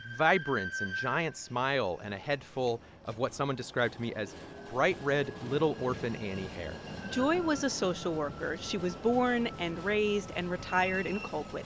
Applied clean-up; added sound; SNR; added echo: none; Train; 11 dB; none.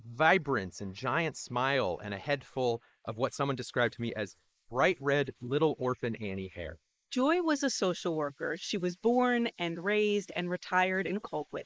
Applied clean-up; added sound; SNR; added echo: neural mask model Resemble Enhance denoiser.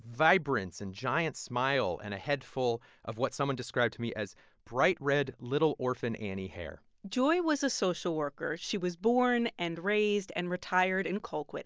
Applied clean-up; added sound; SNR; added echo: none; none; none; none.